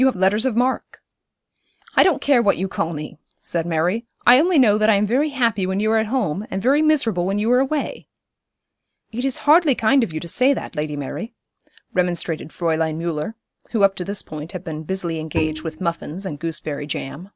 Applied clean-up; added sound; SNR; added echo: none; Bowed string instrument; 9 dB; none.